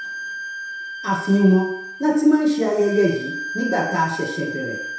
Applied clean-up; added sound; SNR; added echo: none; Bowed string instrument; 10 dB; reverberation time 0.7 s.